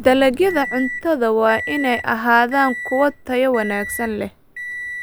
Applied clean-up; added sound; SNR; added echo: none; Microwave oven; 12 dB; none.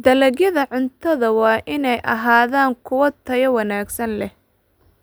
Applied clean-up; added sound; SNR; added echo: none; none; none; none.